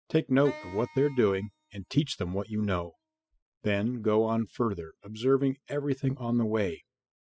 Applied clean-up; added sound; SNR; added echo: classical method spectral subtraction.